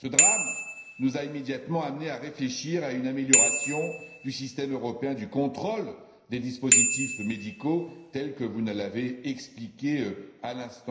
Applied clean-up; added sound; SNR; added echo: none; Bicycle bell; -3 dB; reverberation time 0.9 s.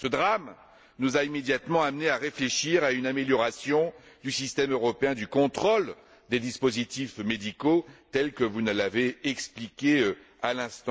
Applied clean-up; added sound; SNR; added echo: none; none; none; none.